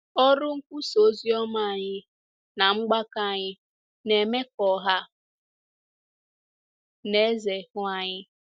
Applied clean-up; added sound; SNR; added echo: none; none; none; none.